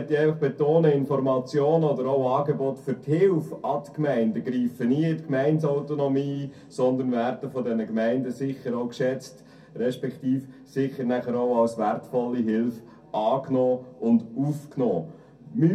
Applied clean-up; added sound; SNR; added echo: none; none; none; reverberation time 0.3 s.